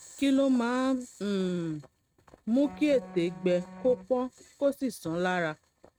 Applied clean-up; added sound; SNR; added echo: neural mask model RNNoise.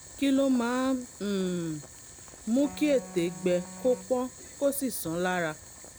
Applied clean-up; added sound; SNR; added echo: none; Wind instrument, woodwind instrument + Boiling; 16 dB; none.